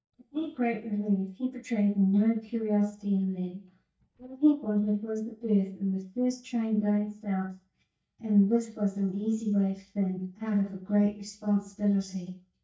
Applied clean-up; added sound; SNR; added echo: neural mask model DeepFilterNet 3.